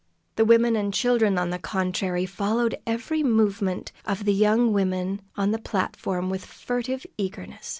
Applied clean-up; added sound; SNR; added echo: none; none; none; none.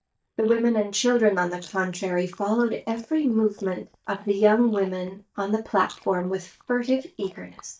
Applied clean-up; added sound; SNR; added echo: neural mask model DeepFilterNet 3.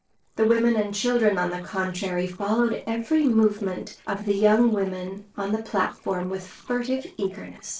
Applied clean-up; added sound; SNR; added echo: neural separator model SepFormer DNS4.